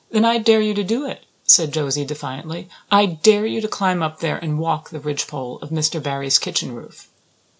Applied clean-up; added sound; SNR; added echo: none; none; none; none.